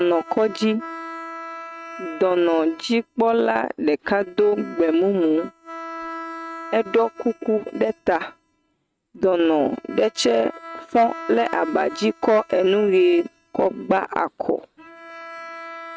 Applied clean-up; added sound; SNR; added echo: neural mask model RNNoise.